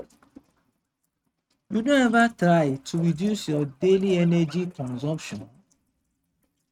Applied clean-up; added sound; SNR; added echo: neural mask model RNNoise.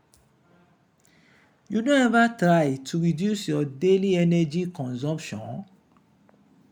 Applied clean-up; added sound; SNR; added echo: none; none; none; none.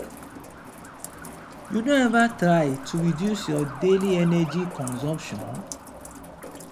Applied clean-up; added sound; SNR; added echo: none; Truck + Rain; 13 dB; none.